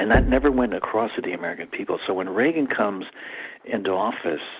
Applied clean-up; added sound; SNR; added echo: none; Knock; 6 dB; none.